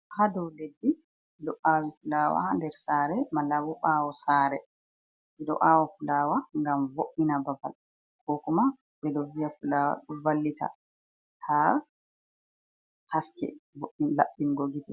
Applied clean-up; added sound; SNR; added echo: none; none; none; none.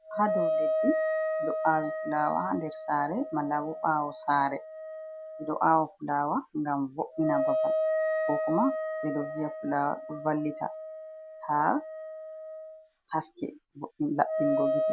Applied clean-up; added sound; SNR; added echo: none; Wind instrument, woodwind instrument; 2 dB; none.